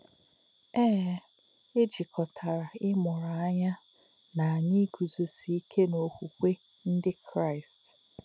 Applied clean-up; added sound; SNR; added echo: none; none; none; none.